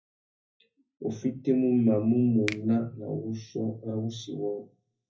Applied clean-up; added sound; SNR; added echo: none; Finger snapping; 17 dB; reverberation time 0.4 s.